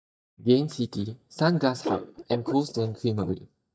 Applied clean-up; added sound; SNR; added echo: neural mask model DeepFilterNet 3.